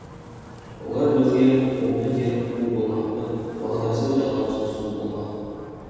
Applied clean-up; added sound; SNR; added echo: none; Wind; 18 dB; reverberation time 2.1 s.